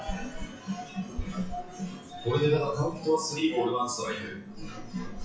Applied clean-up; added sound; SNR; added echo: classical method WPE with log-MMSE.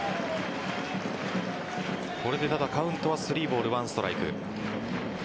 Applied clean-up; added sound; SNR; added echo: none; none; none; none.